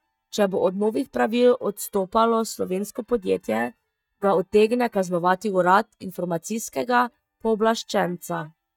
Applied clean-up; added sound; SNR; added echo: neural mask model DeepFilterNet 3.